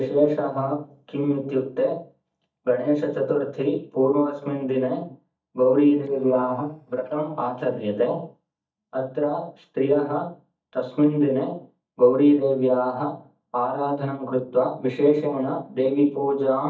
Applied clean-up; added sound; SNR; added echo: neural mask model DeepFilterNet 3.